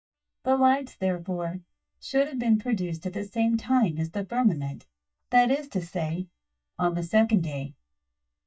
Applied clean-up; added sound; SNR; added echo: neural mask model DeepFilterNet 3.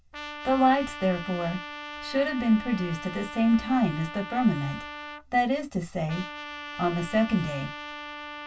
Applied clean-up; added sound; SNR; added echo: none; Trumpet; 12 dB; reverberation time 0.1 s.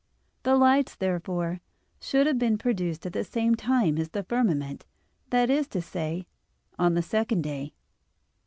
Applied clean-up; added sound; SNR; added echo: none; none; none; none.